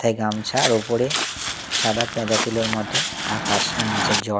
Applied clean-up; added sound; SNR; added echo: none; Walk, footsteps; 1 dB; none.